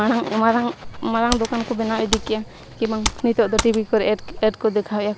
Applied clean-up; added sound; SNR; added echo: none; Computer keyboard; 9 dB; none.